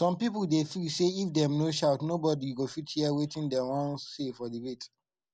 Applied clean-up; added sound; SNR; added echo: none; none; none; none.